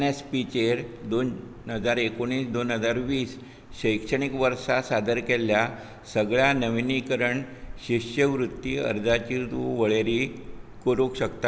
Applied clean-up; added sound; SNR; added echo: none; none; none; none.